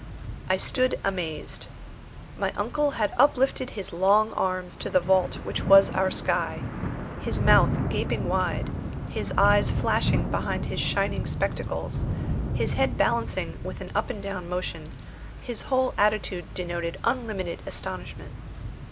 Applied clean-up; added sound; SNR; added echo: none; Thunder / Rain; 4 dB; none.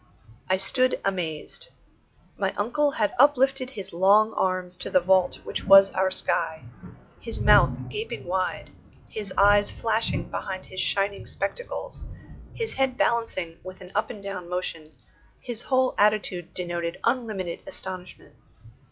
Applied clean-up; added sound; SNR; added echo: classical method log-MMSE.